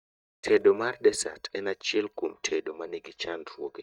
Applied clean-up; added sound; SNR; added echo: neural mask model DeepFilterNet 3.